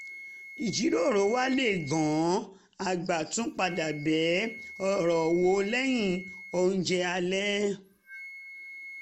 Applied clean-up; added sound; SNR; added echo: none; Wind instrument, woodwind instrument; 16 dB; none.